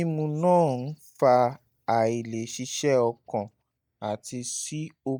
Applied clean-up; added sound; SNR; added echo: neural mask model DeepFilterNet 3.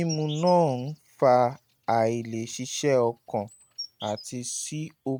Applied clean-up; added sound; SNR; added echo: neural mask model RNNoise.